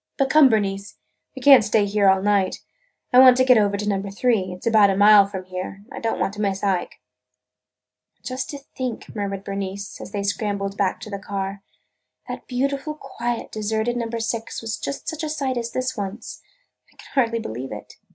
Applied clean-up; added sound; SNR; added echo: none; none; none; none.